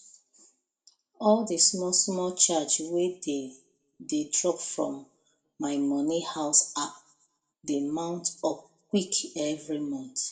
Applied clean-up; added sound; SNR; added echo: none; none; none; reverberation time 0.4 s.